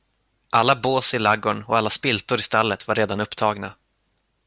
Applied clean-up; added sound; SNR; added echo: none; none; none; none.